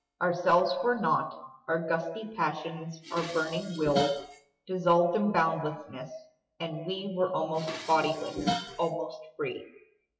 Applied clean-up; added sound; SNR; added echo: classical method WPE with log-MMSE.